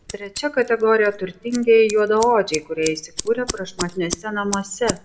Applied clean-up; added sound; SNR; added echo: none; Scissors; 13 dB; reverberation time 0.3 s.